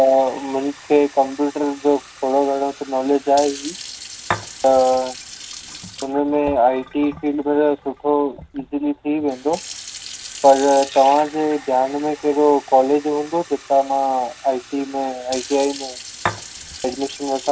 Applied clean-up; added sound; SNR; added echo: none; Fill (with liquid) / Sink (filling or washing); 15 dB; none.